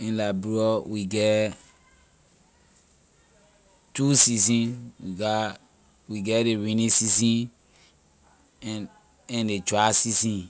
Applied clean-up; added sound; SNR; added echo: none; none; none; none.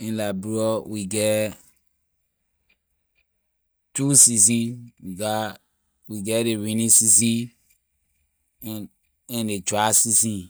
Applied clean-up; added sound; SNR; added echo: neural mask model DeepFilterNet 3.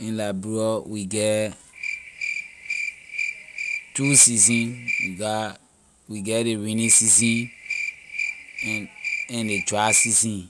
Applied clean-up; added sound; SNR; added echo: none; Cricket; 7 dB; none.